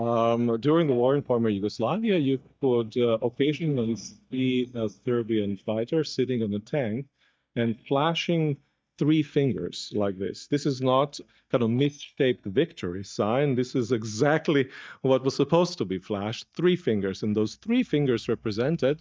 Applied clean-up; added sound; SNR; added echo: neural mask model DeepFilterNet 3.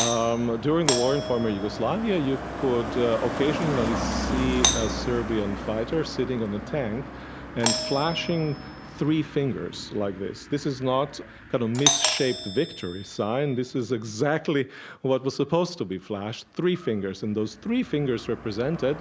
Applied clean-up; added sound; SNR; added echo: none; Car passing by + Doorbell; 5 dB; none.